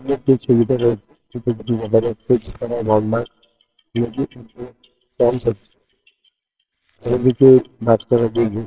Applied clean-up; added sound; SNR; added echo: neural separator model SepFormer WHAMR!.